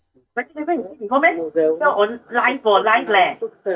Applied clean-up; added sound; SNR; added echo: neural mask model DeepFilterNet 3.